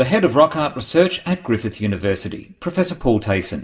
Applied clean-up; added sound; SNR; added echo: none; none; none; reverberation time 0.6 s.